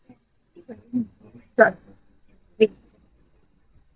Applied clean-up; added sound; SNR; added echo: neural mask model DeepFilterNet 3.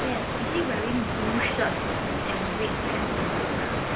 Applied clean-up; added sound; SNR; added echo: none; Water; -4 dB; reverberation time 0.2 s.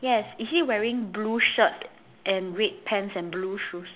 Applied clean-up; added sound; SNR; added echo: none; none; none; none.